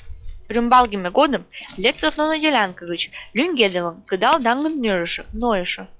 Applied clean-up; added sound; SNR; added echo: classical method log-MMSE.